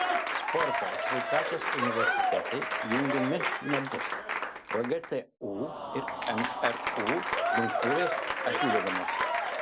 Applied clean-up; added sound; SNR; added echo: none; Applause / Crowd; -3 dB; none.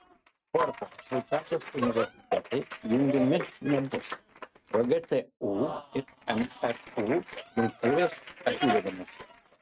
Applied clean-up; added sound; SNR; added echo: neural mask model RNNoise.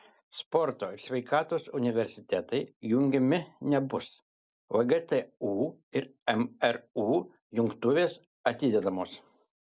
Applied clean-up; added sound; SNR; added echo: none; none; none; none.